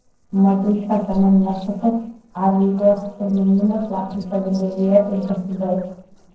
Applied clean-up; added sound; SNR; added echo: neural separator model SepFormer DNS4.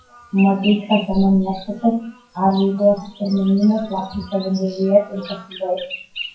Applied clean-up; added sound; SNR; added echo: classical method WPE with log-MMSE.